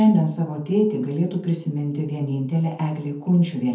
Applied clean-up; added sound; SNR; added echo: none; none; none; reverberation time 0.5 s.